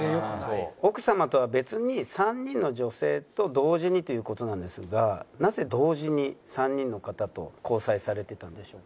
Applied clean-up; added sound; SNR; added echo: none; none; none; none.